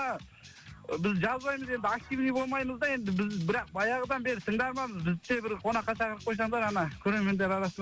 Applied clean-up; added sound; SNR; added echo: none; none; none; none.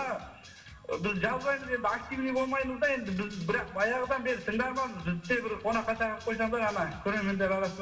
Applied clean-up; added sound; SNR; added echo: none; none; none; reverberation time 1.0 s.